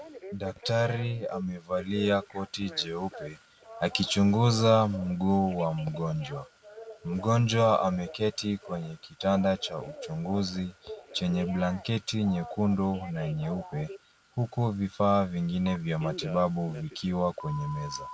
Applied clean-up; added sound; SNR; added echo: none; Telephone; 16 dB; none.